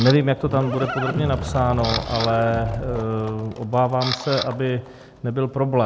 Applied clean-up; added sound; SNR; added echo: none; Livestock, farm animals, working animals + Camera; 8 dB; none.